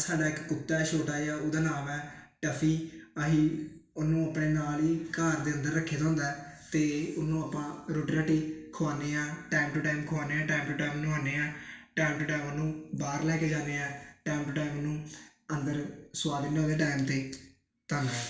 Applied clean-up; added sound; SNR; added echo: none; none; none; reverberation time 0.4 s.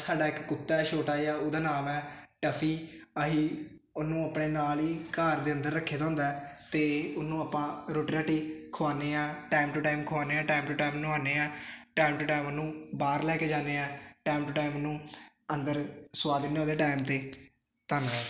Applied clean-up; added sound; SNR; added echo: none; none; none; none.